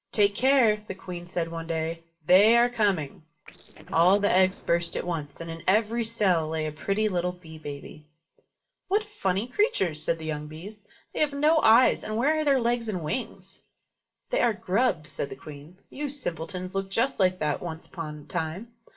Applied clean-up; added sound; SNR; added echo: neural separator model SepFormer DNS4.